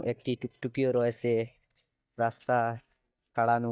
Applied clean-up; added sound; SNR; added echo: neural mask model DeepFilterNet 3.